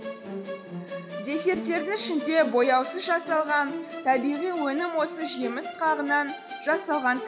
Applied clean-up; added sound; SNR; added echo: none; Musical instrument; 10 dB; none.